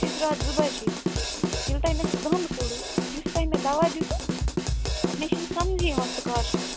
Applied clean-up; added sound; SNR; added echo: none; Drum kit; -3 dB; none.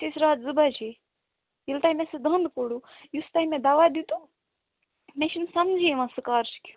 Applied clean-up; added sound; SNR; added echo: none; none; none; none.